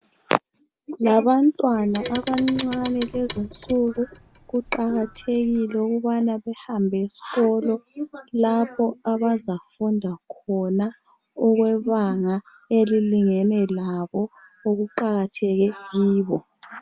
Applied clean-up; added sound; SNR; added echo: none; Clock; 15 dB; none.